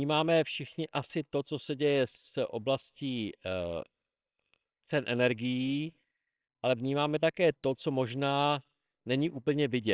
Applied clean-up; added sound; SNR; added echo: neural separator model SepFormer WHAMR!.